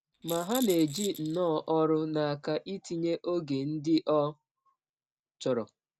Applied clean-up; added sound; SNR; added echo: none; Rattle; 13 dB; none.